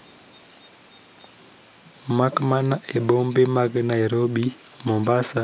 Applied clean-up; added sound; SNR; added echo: none; none; none; none.